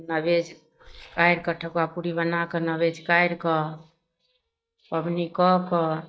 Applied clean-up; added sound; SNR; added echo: neural mask model DeepFilterNet 3.